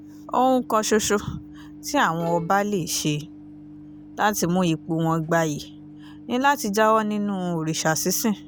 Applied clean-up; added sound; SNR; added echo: none; Bowed string instrument + Microwave oven; 18 dB; none.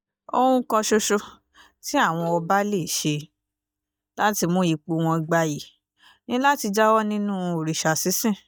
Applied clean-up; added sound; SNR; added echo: neural mask model DeepFilterNet 3.